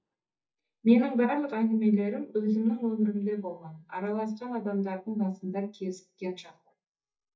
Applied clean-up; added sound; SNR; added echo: neural mask model DeepFilterNet 3.